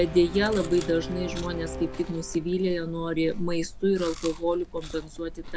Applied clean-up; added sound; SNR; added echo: none; Chewing, mastication + Brass instrument; 9 dB; none.